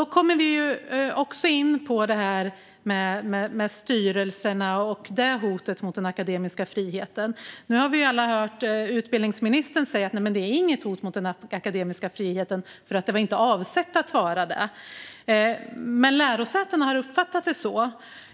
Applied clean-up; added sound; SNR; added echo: none; none; none; none.